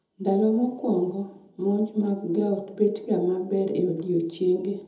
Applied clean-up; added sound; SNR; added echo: none; none; none; reverberation time 0.8 s.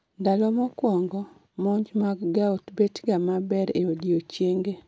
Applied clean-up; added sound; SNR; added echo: none; none; none; none.